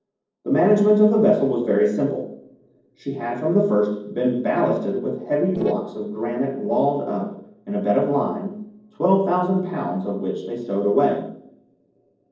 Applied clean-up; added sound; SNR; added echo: neural separator model SepFormer DNS4.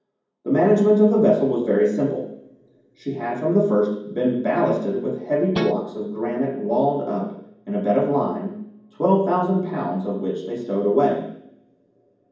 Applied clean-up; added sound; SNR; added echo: none; Guitar; 8 dB; reverberation time 1.2 s.